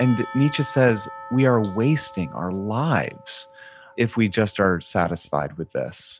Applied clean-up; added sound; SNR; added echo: none; Church bell / Percussion; 18 dB; none.